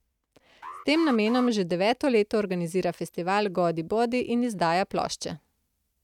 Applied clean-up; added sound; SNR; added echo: neural mask model RNNoise.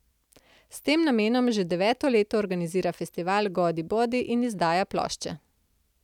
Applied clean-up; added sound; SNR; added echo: none; none; none; none.